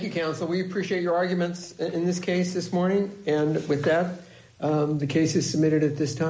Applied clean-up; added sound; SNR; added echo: none; none; none; none.